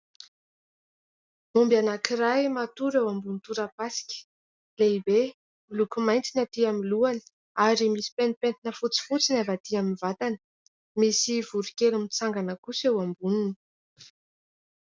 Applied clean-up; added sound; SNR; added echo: none; none; none; none.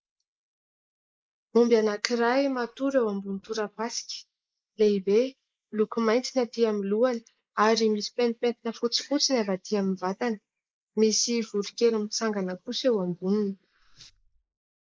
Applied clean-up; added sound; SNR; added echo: neural mask model Resemble Enhance denoiser.